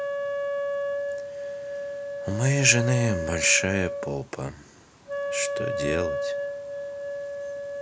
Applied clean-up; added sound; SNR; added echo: none; Wind instrument, woodwind instrument; 3 dB; none.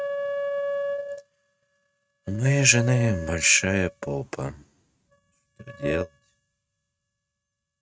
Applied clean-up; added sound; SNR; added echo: neural mask model RNNoise.